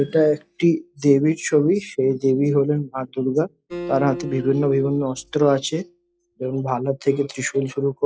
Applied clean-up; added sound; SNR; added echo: classical method log-MMSE.